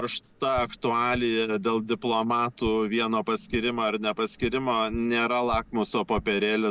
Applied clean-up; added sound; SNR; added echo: none; Tap; 18 dB; none.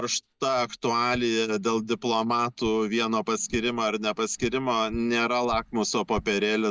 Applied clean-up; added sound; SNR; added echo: neural mask model DeepFilterNet 3.